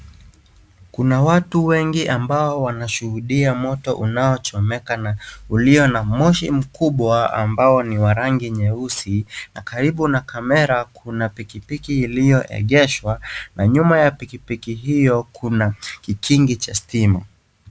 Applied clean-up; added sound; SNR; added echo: none; none; none; none.